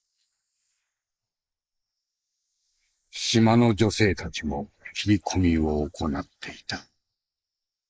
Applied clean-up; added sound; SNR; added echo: neural mask model Resemble Enhance denoiser.